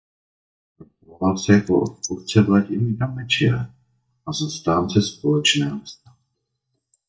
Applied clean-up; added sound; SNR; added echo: neural mask model DeepFilterNet 3.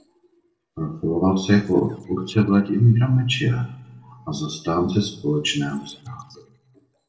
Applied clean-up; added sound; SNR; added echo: neural separator model SepFormer DNS4.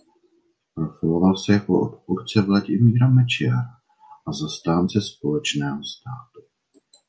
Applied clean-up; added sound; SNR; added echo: none; none; none; none.